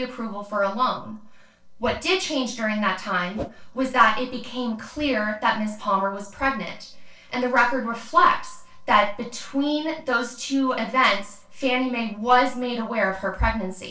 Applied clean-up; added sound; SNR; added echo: neural separator model SepFormer DNS4.